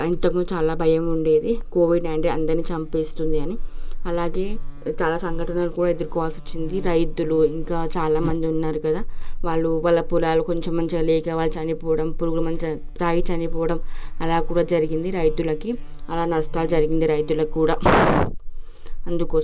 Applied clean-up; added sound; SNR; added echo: none; Buzz; 2 dB; none.